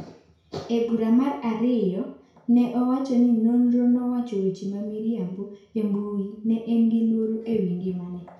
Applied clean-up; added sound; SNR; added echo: none; none; none; reverberation time 0.6 s.